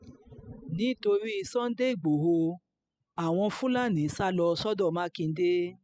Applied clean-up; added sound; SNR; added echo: classical method spectral subtraction.